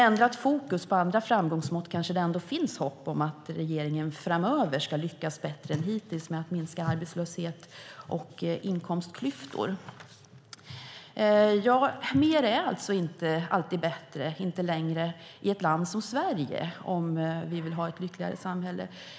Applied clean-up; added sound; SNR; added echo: none; none; none; none.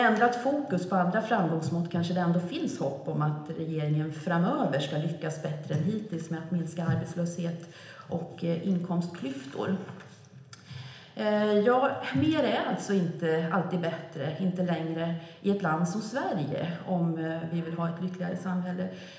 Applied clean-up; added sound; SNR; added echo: none; none; none; reverberation time 0.8 s.